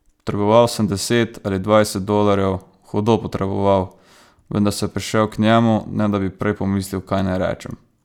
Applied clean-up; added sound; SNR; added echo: none; none; none; none.